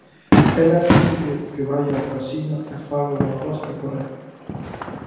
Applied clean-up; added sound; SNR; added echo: none; Fireworks; -1 dB; reverberation time 1.2 s.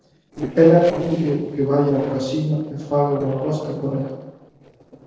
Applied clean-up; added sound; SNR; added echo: neural separator model SepFormer DNS4.